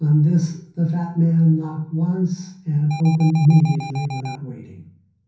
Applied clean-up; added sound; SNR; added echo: none; Alarm; 14 dB; reverberation time 0.6 s.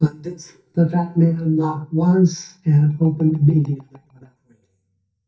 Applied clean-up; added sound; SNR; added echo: neural mask model DeepFilterNet 3.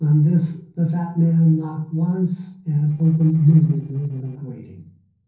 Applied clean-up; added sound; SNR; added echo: neural separator model SepFormer DNS4.